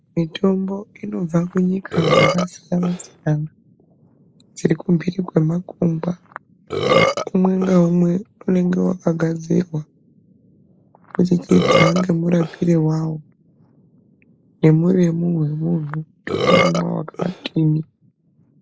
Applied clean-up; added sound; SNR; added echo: neural mask model Resemble Enhance denoiser.